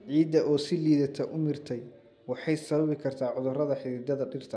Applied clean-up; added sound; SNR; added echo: none; none; none; none.